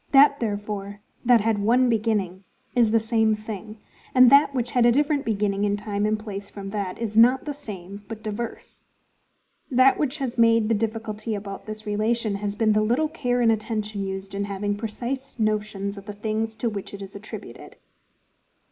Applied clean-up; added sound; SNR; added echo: neural mask model Resemble Enhance denoiser.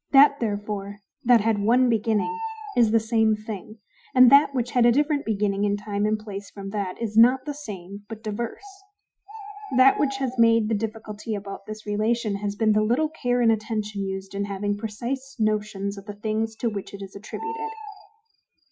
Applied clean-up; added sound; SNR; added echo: classical method Wiener filter.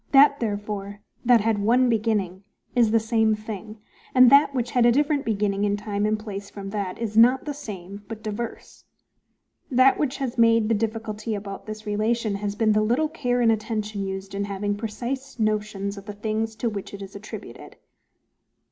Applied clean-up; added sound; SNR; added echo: none; none; none; none.